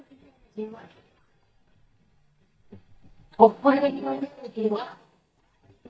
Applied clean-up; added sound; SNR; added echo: neural mask model DeepFilterNet 3.